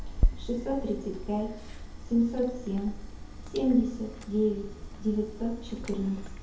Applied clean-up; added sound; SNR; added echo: none; Chewing, mastication; 4 dB; reverberation time 2.0 s.